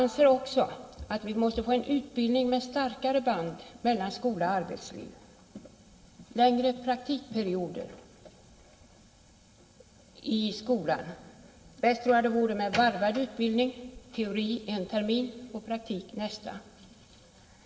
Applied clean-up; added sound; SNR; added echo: none; none; none; reverberation time 1.5 s.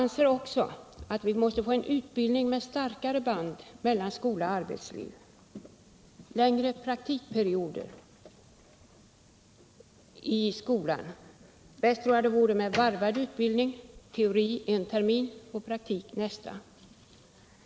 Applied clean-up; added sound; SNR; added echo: none; none; none; none.